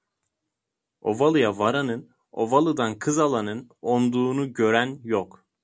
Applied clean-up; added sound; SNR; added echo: none; none; none; none.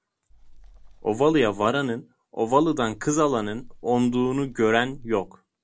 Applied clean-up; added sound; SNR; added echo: none; Wind; 20 dB; none.